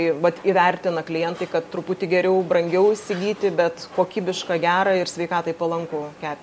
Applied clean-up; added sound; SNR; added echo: none; none; none; none.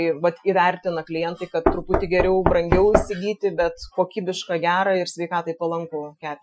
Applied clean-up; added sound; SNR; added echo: classical method Wiener filter.